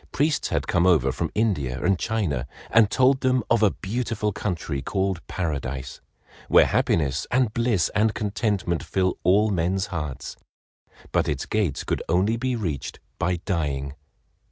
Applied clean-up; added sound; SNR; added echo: none; none; none; none.